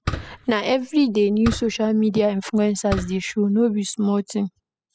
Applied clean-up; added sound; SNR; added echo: classical method spectral subtraction.